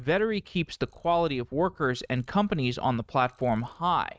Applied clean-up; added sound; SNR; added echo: neural mask model RNNoise.